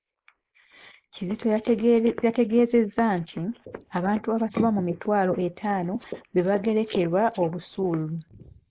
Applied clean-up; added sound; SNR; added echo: neural mask model Resemble Enhance denoiser.